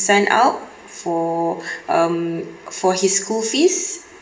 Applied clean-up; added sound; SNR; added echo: none; none; none; reverberation time 0.6 s.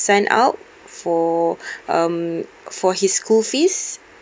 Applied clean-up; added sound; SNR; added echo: none; none; none; none.